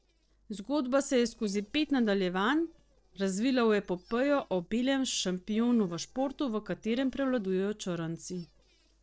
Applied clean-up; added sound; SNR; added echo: neural separator model SepFormer DNS4.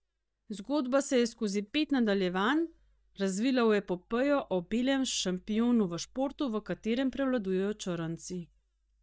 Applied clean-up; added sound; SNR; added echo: neural mask model DeepFilterNet 3.